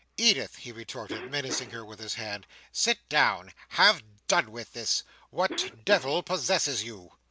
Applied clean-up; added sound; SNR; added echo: none; Cough; 17 dB; none.